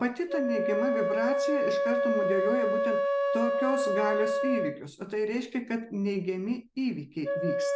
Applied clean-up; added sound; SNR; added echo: none; Wind instrument, woodwind instrument; -2 dB; none.